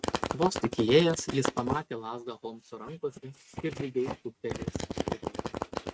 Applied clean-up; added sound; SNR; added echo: neural mask model RNNoise.